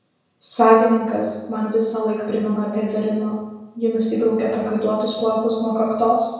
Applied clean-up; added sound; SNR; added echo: none; none; none; reverberation time 1.0 s.